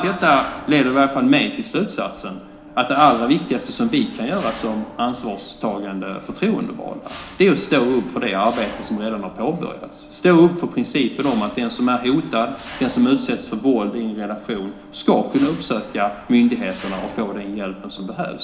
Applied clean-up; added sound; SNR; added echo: none; Mechanisms; 19 dB; reverberation time 0.4 s.